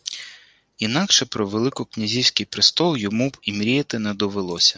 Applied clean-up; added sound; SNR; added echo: none; none; none; none.